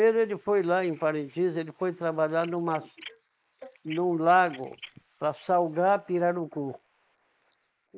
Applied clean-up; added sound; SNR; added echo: neural mask model Resemble Enhance denoiser.